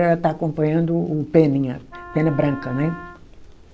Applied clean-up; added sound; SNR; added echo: none; Wind instrument, woodwind instrument; 17 dB; none.